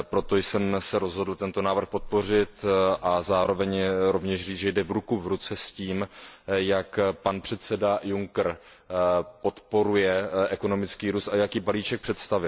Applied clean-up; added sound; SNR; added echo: none; none; none; none.